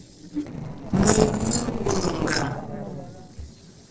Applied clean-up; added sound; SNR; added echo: neural separator model SepFormer DNS4.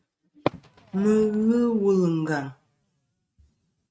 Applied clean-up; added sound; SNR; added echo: neural mask model RNNoise.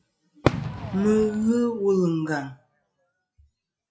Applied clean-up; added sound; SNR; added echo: classical method log-MMSE.